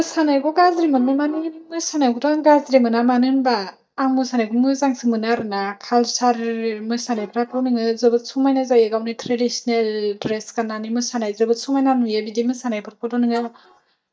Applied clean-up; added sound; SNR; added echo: neural mask model DeepFilterNet 3.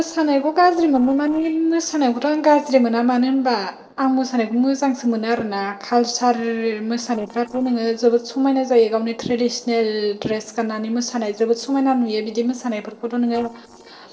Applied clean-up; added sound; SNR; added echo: neural separator model SepFormer DNS4.